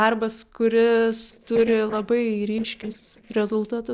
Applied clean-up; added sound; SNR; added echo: neural separator model SepFormer DNS4.